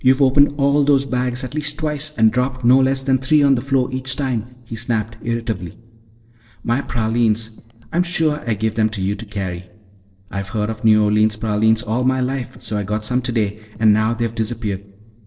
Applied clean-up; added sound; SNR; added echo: neural separator model SepFormer DNS4.